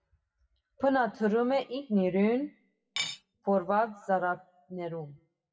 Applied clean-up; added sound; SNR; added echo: classical method WPE with log-MMSE.